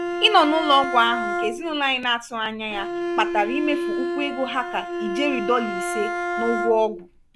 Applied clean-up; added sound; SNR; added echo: none; Bowed string instrument; 4 dB; none.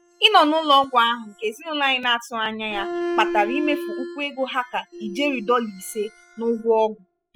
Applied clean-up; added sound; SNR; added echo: classical method spectral subtraction.